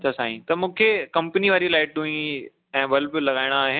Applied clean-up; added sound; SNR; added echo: none; none; none; none.